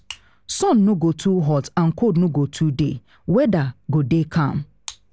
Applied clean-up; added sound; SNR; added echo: none; none; none; none.